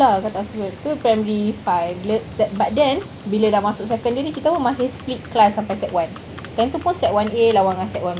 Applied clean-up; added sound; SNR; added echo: none; Livestock, farm animals, working animals; 15 dB; none.